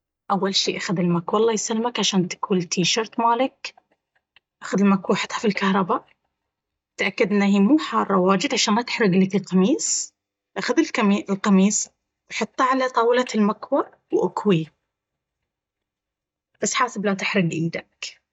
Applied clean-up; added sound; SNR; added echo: neural mask model DeepFilterNet 3.